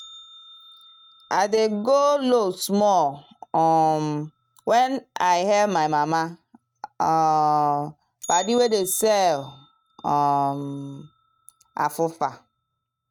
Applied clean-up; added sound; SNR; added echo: neural mask model RNNoise.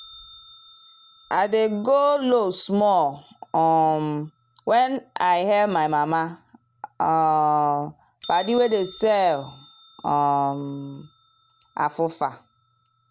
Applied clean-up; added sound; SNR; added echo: none; Bell; 20 dB; none.